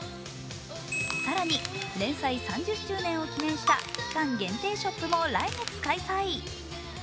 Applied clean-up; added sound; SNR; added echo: none; Crushing; 12 dB; none.